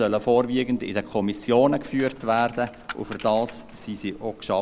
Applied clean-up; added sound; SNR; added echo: none; Coin (dropping); 20 dB; none.